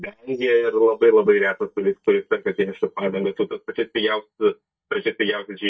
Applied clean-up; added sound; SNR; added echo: neural mask model DeepFilterNet 3.